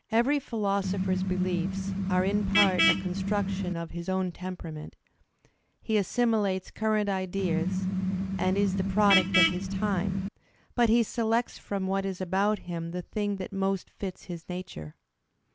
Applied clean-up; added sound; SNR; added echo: none; Vehicle horn, car horn, honking; -1 dB; none.